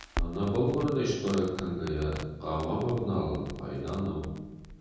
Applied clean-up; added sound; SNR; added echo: none; Crackle; 11 dB; reverberation time 1.3 s.